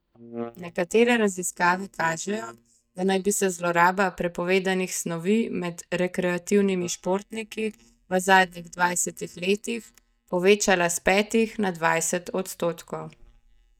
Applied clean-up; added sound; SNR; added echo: neural mask model DeepFilterNet 3.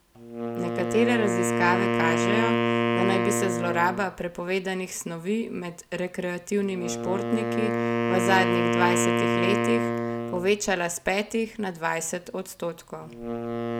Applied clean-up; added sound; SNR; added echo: none; Wind instrument, woodwind instrument; 0 dB; none.